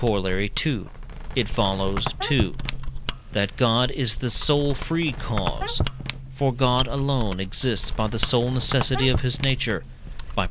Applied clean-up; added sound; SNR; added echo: none; Squeak + Mechanisms; 4 dB; none.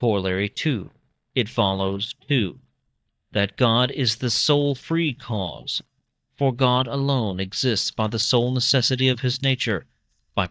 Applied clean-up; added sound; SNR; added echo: neural mask model DeepFilterNet 3.